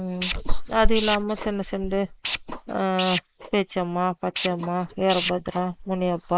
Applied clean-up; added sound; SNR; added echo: neural mask model Resemble Enhance denoiser.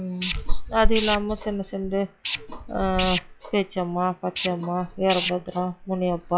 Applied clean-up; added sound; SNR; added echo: classical method log-MMSE.